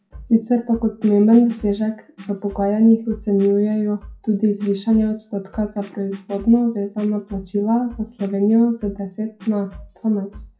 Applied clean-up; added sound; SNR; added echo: classical method WPE with log-MMSE.